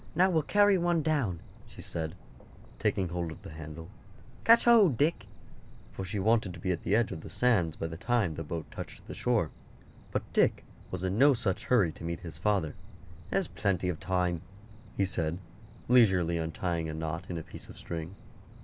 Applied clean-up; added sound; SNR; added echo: none; Cricket; 15 dB; none.